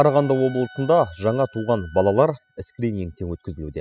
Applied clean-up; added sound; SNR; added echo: classical method spectral subtraction.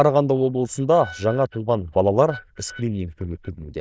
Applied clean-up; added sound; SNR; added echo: neural diffusion model UNIVERSE++.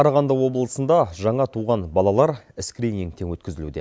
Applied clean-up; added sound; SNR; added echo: none; none; none; none.